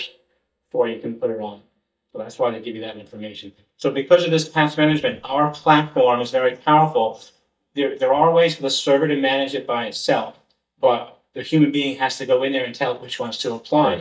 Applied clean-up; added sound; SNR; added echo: neural mask model DeepFilterNet 3.